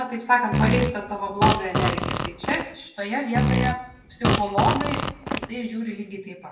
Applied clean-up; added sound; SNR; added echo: none; Fart; -2 dB; reverberation time 0.7 s.